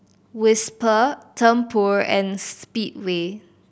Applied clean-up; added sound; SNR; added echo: none; none; none; none.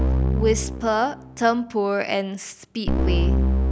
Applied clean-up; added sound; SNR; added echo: none; Keyboard (musical); -2 dB; none.